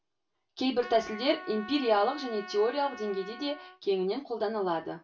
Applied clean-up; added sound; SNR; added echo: none; Trumpet; 15 dB; reverberation time 0.2 s.